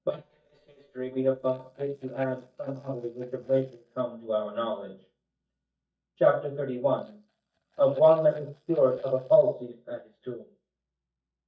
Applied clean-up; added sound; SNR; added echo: neural mask model DeepFilterNet 3.